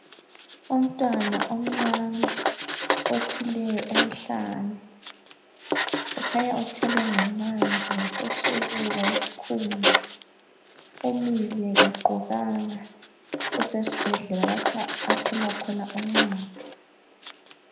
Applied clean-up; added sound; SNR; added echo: none; Writing; -3 dB; reverberation time 0.7 s.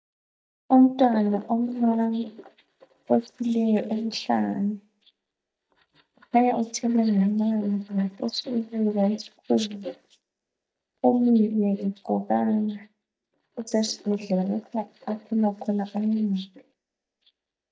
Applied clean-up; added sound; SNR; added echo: neural mask model DeepFilterNet 3.